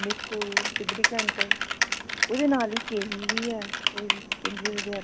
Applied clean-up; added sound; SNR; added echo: none; Typing; -2 dB; none.